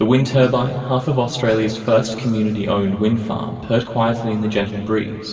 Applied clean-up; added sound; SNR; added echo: none; none; none; reverberation time 2.2 s.